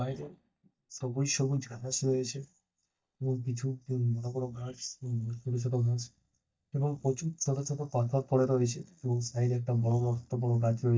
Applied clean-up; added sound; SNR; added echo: neural mask model DeepFilterNet 3.